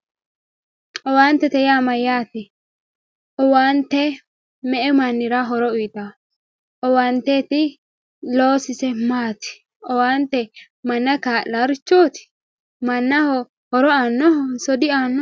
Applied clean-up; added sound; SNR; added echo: none; none; none; none.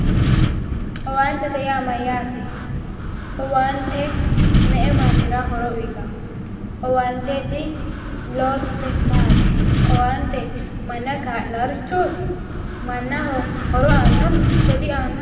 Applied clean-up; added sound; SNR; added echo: none; Wind; -5 dB; reverberation time 2.0 s.